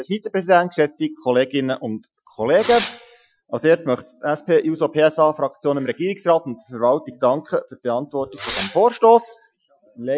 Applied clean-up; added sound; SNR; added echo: classical method Wiener filter.